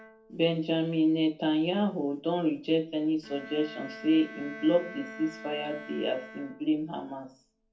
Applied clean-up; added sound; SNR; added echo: none; Bowed string instrument; 18 dB; reverberation time 0.3 s.